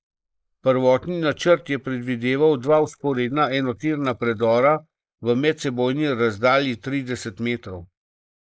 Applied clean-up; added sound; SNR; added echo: neural mask model Resemble Enhance denoiser.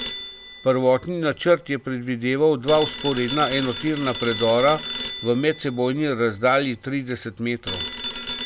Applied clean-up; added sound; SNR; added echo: none; Telephone; 6 dB; none.